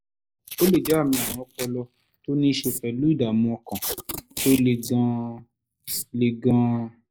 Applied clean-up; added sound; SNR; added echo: neural mask model Resemble Enhance denoiser.